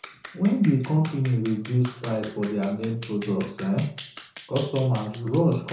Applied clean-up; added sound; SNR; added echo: none; Clapping; 19 dB; reverberation time 0.5 s.